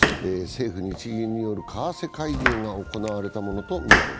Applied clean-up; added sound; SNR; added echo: none; Domestic sounds, home sounds; -2 dB; none.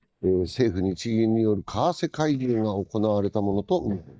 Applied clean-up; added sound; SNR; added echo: neural mask model DeepFilterNet 3.